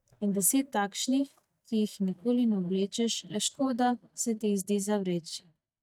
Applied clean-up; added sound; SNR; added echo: neural mask model DeepFilterNet 3.